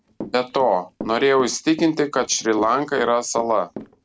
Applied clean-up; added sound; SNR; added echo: none; Walk, footsteps / Run; 17 dB; none.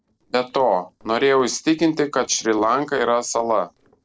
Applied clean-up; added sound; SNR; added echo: neural separator model SepFormer DNS4.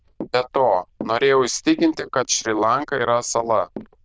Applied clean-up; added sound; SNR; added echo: neural diffusion model UNIVERSE++.